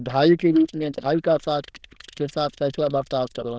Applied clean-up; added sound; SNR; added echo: neural diffusion model UNIVERSE++.